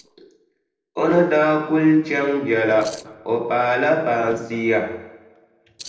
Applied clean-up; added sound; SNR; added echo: neural separator model SepFormer DNS4.